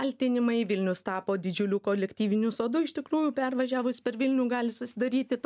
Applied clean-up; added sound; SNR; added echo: none; none; none; none.